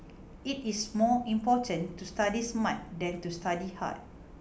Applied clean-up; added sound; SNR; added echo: none; none; none; none.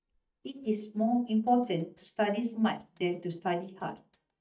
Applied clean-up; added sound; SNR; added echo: neural mask model DeepFilterNet 3.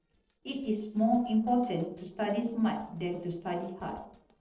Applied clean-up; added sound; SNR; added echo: neural separator model SepFormer DNS4.